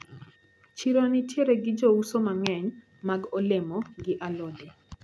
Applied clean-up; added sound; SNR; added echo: none; none; none; none.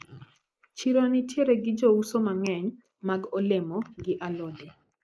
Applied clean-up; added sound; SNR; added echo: neural mask model Resemble Enhance denoiser.